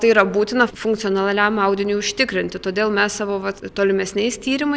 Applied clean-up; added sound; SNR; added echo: none; none; none; none.